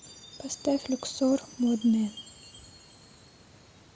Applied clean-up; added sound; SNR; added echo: none; Chime; 19 dB; none.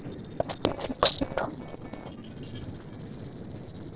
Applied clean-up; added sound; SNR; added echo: neural separator model SepFormer DNS4.